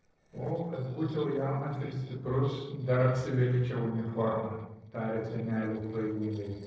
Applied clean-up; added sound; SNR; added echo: neural separator model SepFormer DNS4.